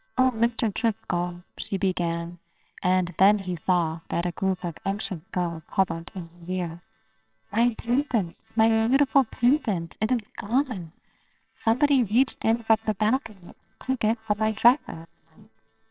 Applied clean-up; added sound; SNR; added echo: neural separator model SepFormer WHAMR!.